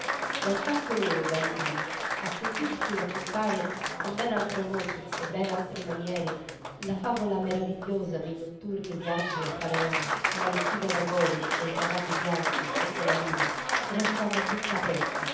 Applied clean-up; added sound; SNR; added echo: none; Applause; 0 dB; reverberation time 0.8 s.